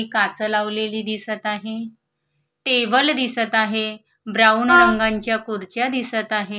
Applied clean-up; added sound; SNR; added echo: none; Wind instrument, woodwind instrument; -3 dB; none.